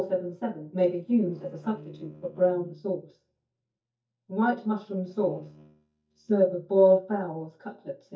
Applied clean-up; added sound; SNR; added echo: neural mask model DeepFilterNet 3.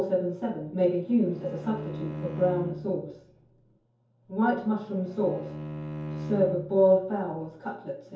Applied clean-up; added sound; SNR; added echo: none; Bowed string instrument; 11 dB; reverberation time 0.6 s.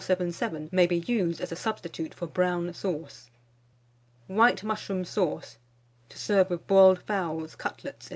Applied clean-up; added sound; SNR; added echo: none; none; none; none.